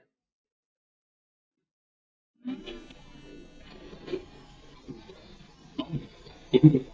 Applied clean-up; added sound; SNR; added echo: neural mask model DeepFilterNet 3.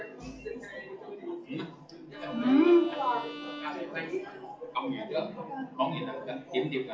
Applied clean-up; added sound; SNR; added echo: none; Bowed string instrument; 13 dB; reverberation time 0.4 s.